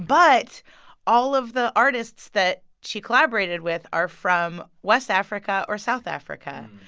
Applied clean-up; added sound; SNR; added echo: none; none; none; none.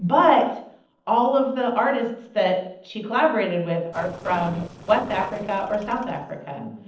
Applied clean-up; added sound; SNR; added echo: neural separator model SepFormer DNS4.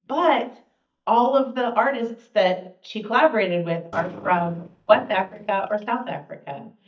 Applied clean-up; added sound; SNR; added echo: neural mask model DeepFilterNet 3.